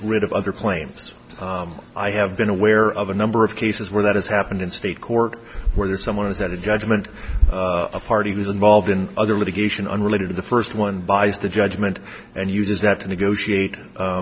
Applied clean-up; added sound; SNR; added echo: none; none; none; none.